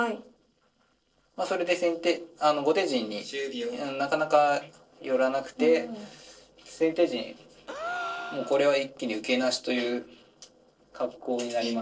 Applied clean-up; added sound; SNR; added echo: neural separator model SepFormer DNS4.